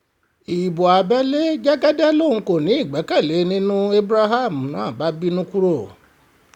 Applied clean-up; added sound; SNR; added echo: none; none; none; none.